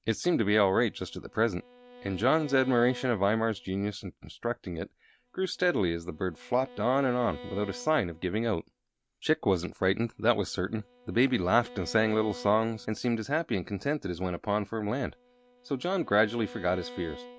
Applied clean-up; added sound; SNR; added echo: none; Bowed string instrument; 20 dB; none.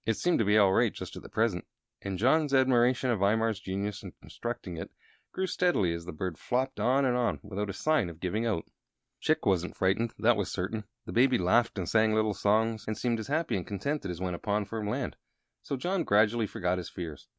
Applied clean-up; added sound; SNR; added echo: none; none; none; none.